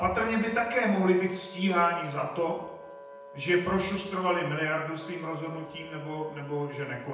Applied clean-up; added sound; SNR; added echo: none; Wind instrument, woodwind instrument; 17 dB; reverberation time 0.8 s.